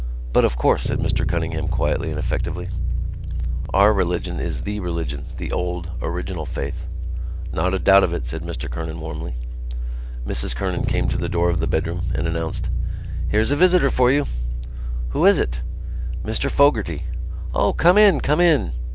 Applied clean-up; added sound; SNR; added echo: none; Bass guitar; 7 dB; none.